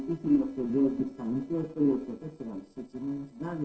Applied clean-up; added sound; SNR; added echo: neural separator model SepFormer DNS4.